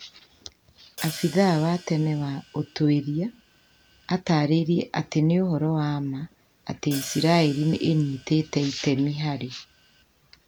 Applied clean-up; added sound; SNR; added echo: none; Hi-hat; 18 dB; none.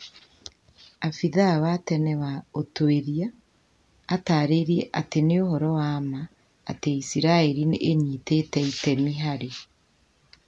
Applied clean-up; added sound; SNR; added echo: none; none; none; none.